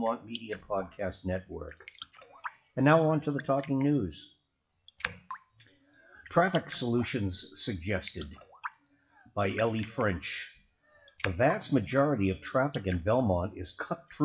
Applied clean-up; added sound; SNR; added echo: classical method WPE with log-MMSE.